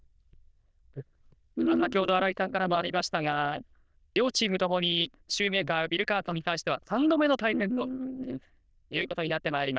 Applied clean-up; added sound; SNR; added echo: neural diffusion model UNIVERSE++.